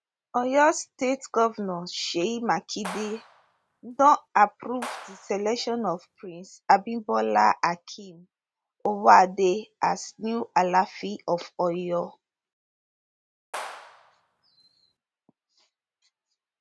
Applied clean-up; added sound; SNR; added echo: none; Clapping; 16 dB; none.